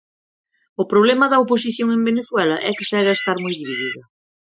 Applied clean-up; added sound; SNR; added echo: classical method Wiener filter.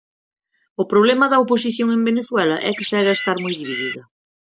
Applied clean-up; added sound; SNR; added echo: none; Bird; 9 dB; none.